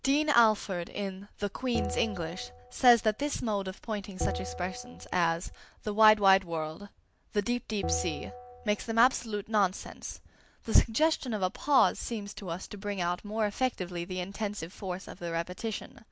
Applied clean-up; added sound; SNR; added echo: none; Bell; 11 dB; none.